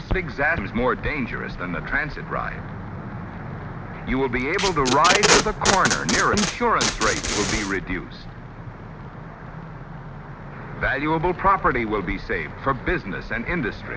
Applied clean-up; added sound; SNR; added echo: none; Packing tape, duct tape; -1 dB; none.